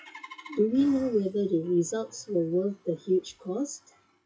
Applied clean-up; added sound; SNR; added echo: classical method WPE with log-MMSE.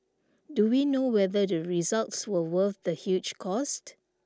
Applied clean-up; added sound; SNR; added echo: none; none; none; none.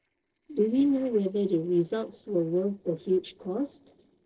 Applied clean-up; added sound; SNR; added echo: neural separator model SepFormer DNS4.